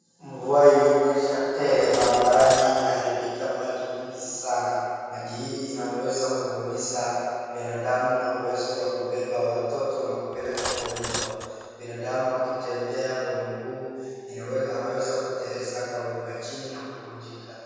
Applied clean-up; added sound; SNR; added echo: none; Cutlery, silverware; 8 dB; reverberation time 2.2 s.